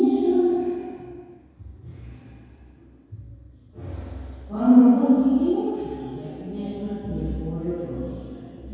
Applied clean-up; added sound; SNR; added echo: none; none; none; reverberation time 1.9 s.